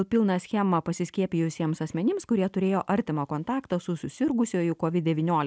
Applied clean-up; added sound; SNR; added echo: none; none; none; none.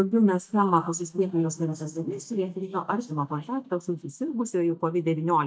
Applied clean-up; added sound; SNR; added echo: neural mask model DeepFilterNet 3.